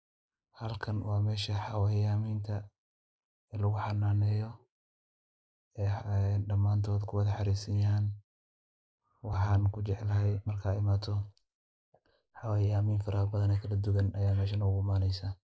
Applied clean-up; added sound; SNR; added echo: neural mask model Resemble Enhance denoiser.